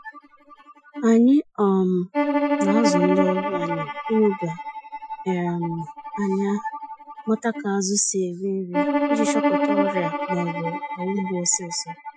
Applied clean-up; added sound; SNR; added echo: classical method Wiener filter.